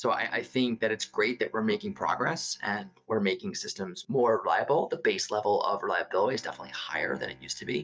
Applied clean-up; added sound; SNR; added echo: neural mask model DeepFilterNet 3.